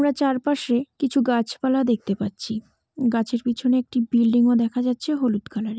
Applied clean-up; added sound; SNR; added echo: none; none; none; none.